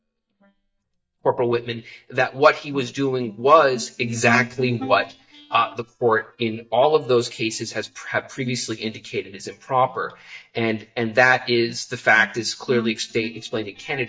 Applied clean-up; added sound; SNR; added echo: neural mask model DeepFilterNet 3.